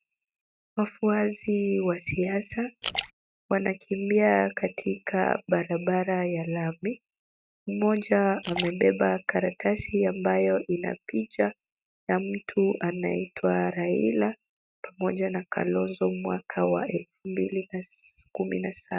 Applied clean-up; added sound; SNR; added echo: neural mask model RNNoise.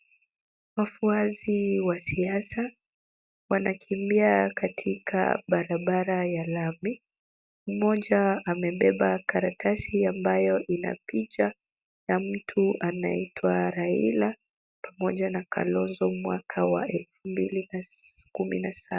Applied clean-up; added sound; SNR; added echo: none; none; none; none.